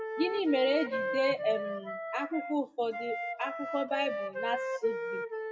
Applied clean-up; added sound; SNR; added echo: classical method WPE with log-MMSE.